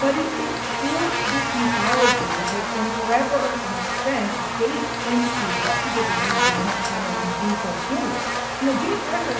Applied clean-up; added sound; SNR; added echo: none; Buzz; -1 dB; reverberation time 0.8 s.